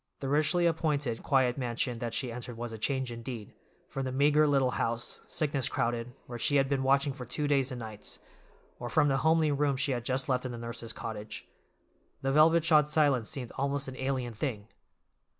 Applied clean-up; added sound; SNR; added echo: none; none; none; none.